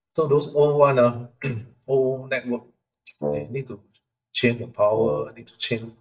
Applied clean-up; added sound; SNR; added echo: neural mask model DeepFilterNet 3.